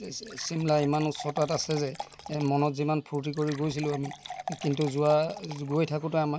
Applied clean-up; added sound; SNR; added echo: none; Fill (with liquid) / Water; 14 dB; none.